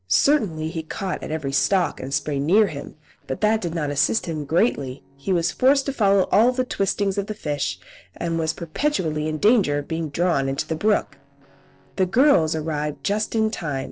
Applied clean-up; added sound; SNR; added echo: neural separator model SepFormer DNS4.